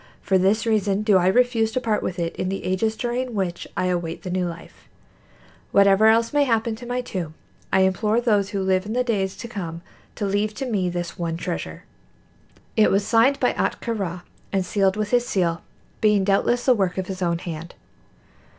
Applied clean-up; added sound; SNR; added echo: none; none; none; none.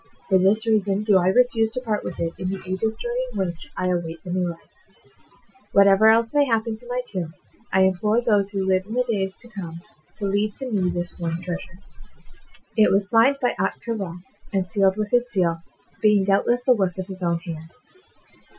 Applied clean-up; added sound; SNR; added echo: classical method Wiener filter.